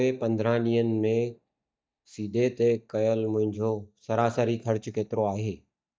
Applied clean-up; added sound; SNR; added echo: neural mask model DeepFilterNet 3.